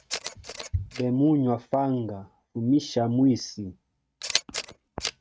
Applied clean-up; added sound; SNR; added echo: neural mask model RNNoise.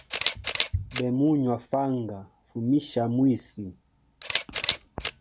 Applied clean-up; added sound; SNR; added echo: none; Camera; 4 dB; none.